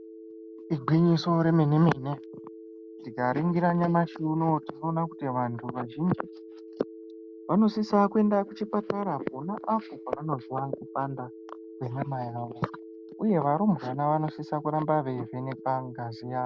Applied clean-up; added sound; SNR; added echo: none; Telephone; 16 dB; none.